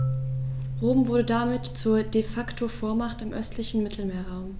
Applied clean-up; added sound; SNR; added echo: none; Marimba, xylophone; 7 dB; none.